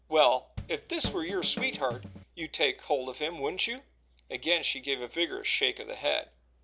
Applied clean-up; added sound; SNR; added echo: none; Drum kit; 9 dB; none.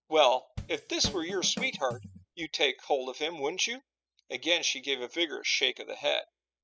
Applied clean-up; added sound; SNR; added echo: classical method spectral subtraction.